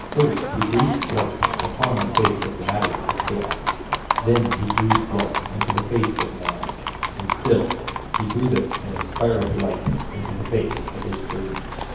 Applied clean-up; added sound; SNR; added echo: none; Livestock, farm animals, working animals; 2 dB; reverberation time 0.9 s.